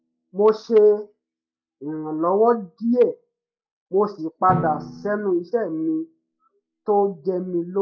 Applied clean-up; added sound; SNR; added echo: classical method log-MMSE.